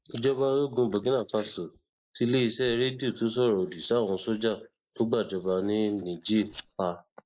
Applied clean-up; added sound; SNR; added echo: neural mask model Resemble Enhance denoiser.